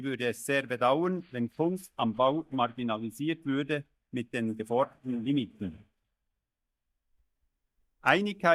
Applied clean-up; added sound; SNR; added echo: neural mask model DeepFilterNet 3.